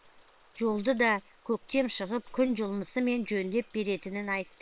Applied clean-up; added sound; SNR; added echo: neural separator model SepFormer WHAM!.